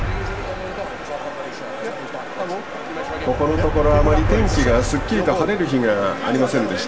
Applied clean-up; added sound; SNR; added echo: none; Motor vehicle (road); 4 dB; reverberation time 1.5 s.